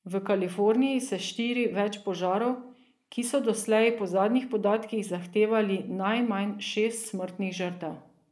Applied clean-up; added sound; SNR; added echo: neural mask model Resemble Enhance denoiser.